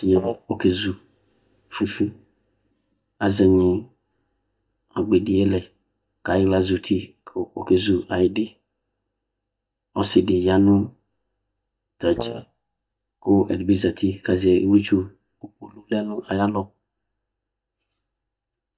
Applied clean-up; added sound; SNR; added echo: neural mask model DeepFilterNet 3.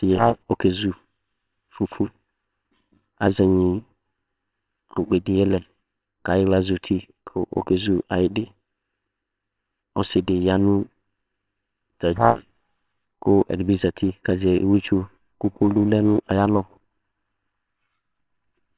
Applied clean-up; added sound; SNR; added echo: neural separator model SepFormer WHAMR!.